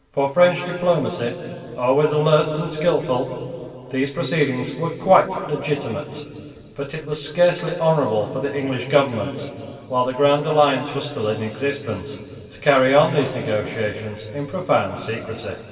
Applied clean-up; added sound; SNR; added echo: none; none; none; reverberation time 2.6 s.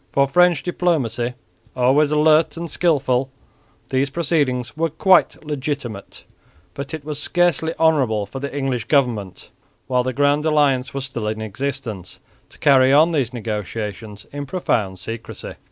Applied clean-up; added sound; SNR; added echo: none; none; none; none.